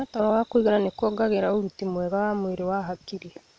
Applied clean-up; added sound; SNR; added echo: none; none; none; none.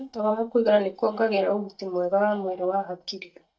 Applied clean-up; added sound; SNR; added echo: neural mask model DeepFilterNet 3.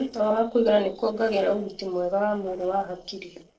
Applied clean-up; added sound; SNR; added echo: neural separator model SepFormer DNS4.